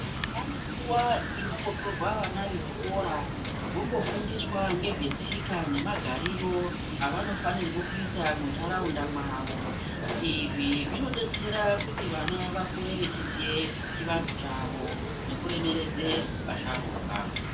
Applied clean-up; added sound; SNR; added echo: none; Wind / Boat, Water vehicle; 1 dB; reverberation time 0.2 s.